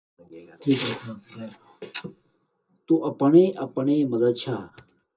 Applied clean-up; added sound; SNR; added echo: none; none; none; reverberation time 0.2 s.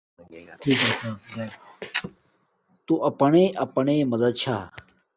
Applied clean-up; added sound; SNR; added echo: none; none; none; none.